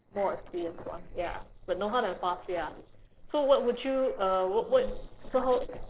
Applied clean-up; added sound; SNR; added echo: neural separator model SepFormer DNS4.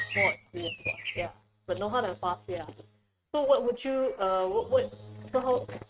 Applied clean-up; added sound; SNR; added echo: neural mask model RNNoise.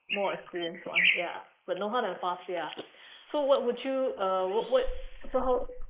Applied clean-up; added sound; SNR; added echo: neural mask model Resemble Enhance denoiser.